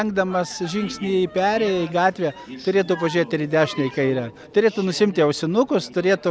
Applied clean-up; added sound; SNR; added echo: none; Bowed string instrument; 19 dB; none.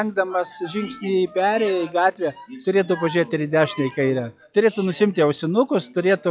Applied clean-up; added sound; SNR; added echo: classical method log-MMSE.